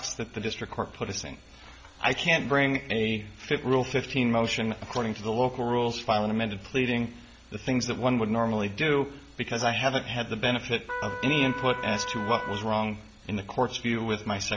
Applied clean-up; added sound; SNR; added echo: none; Trumpet; 7 dB; none.